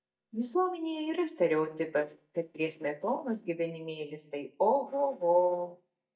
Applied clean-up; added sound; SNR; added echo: neural mask model DeepFilterNet 3.